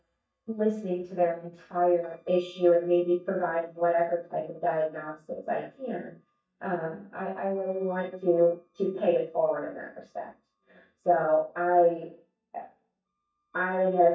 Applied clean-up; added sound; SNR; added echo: neural mask model DeepFilterNet 3.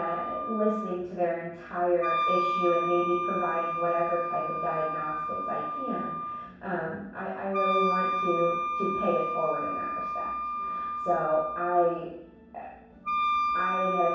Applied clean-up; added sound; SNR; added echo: none; Wind instrument, woodwind instrument; 1 dB; reverberation time 0.7 s.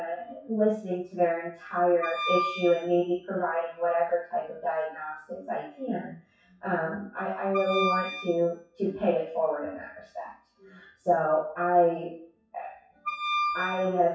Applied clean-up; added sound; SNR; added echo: classical method WPE with log-MMSE.